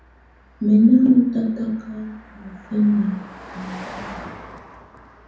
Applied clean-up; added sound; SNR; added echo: none; Car passing by; 19 dB; reverberation time 0.7 s.